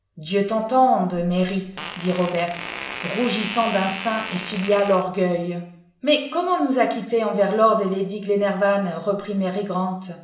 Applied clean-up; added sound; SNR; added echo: none; Fart; 11 dB; reverberation time 0.7 s.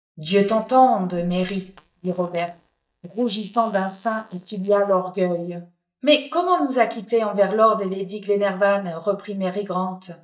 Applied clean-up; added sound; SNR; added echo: neural mask model DeepFilterNet 3.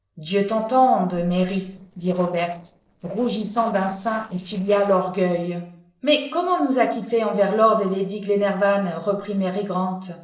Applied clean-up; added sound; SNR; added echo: neural separator model SepFormer DNS4.